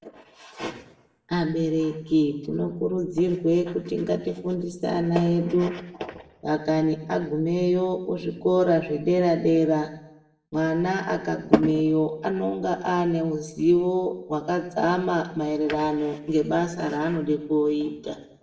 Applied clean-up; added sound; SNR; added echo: none; none; none; reverberation time 0.7 s.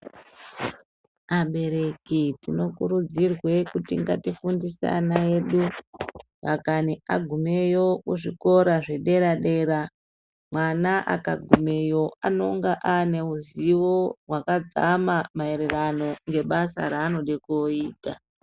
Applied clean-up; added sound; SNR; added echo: none; none; none; none.